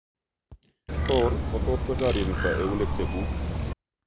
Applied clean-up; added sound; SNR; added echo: none; Bird; -2 dB; none.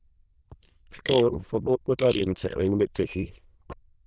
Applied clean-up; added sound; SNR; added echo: neural diffusion model UNIVERSE++.